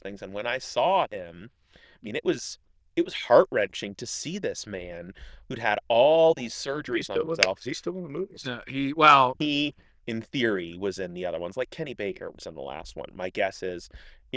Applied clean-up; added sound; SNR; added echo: neural diffusion model UNIVERSE++.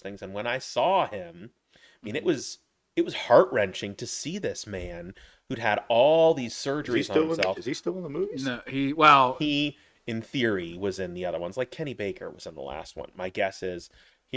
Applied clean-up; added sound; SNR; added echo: neural mask model RNNoise.